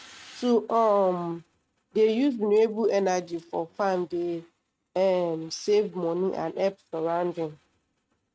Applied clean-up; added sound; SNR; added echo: neural mask model RNNoise.